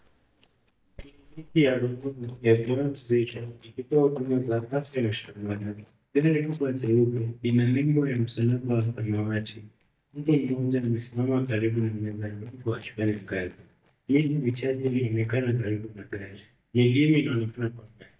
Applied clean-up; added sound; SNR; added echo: neural mask model DeepFilterNet 3.